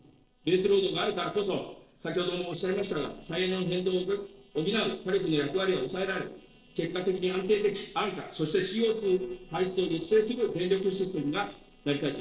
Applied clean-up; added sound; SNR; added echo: neural separator model SepFormer DNS4.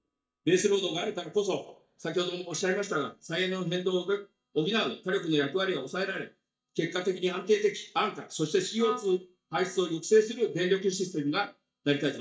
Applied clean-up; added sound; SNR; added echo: neural mask model DeepFilterNet 3.